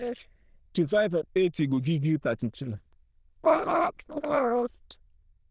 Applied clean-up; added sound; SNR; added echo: neural diffusion model UNIVERSE++.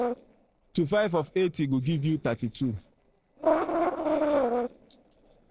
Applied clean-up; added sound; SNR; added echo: neural separator model SepFormer DNS4.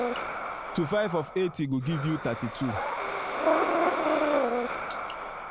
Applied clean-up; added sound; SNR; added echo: none; Breathing; -3 dB; none.